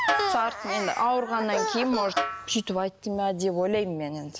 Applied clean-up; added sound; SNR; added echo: none; Snare drum; 9 dB; none.